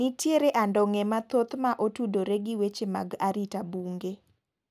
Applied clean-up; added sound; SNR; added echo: none; none; none; none.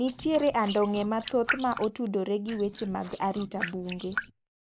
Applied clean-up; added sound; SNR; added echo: neural mask model Resemble Enhance denoiser.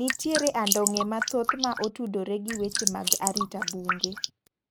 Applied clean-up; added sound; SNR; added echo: neural mask model RNNoise.